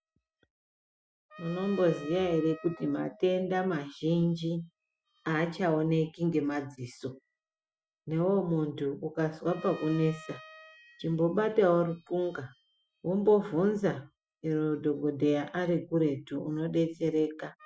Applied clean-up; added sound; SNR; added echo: classical method Wiener filter.